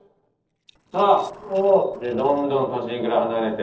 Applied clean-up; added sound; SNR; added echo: neural separator model SepFormer DNS4.